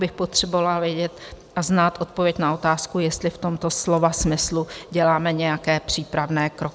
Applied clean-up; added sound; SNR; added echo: none; none; none; none.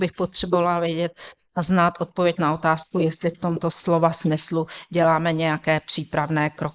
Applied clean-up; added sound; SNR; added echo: neural mask model Resemble Enhance denoiser.